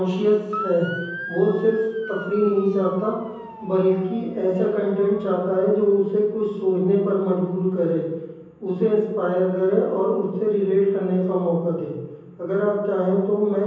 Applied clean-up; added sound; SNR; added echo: none; Motor vehicle (road) / Siren; 19 dB; reverberation time 1.1 s.